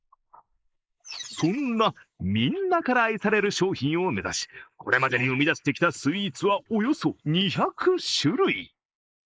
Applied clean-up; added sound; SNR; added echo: neural mask model Resemble Enhance denoiser.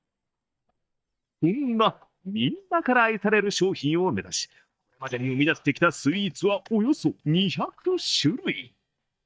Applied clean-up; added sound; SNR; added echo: neural mask model DeepFilterNet 3.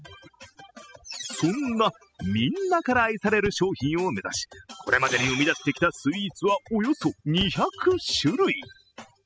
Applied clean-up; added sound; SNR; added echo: classical method spectral subtraction.